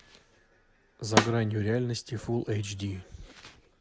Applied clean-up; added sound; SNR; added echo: none; Snare drum; -1 dB; none.